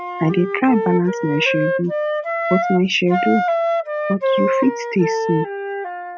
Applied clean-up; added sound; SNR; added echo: classical method spectral subtraction.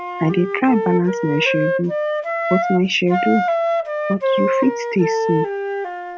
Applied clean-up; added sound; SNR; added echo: none; Wind instrument, woodwind instrument; 1 dB; none.